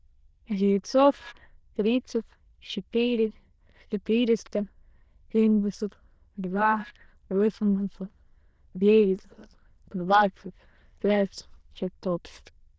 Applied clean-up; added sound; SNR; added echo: neural diffusion model UNIVERSE++.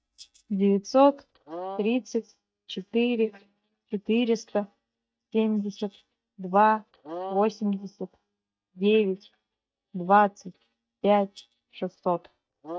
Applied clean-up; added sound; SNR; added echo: neural mask model DeepFilterNet 3.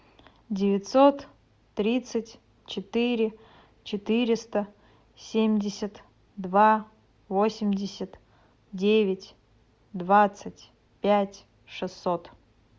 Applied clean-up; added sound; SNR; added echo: none; none; none; none.